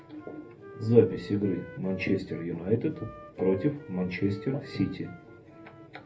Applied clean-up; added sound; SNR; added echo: none; Wind instrument, woodwind instrument; 17 dB; reverberation time 0.3 s.